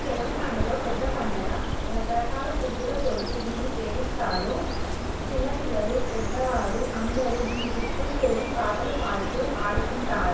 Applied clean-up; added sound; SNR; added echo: none; Bird; -2 dB; reverberation time 0.7 s.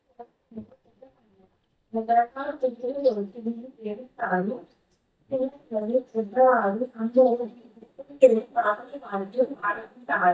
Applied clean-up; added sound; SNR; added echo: neural mask model DeepFilterNet 3.